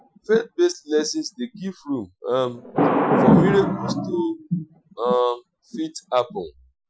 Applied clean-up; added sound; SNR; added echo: classical method Wiener filter.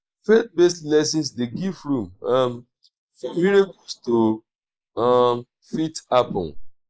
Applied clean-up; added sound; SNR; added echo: neural mask model Resemble Enhance denoiser.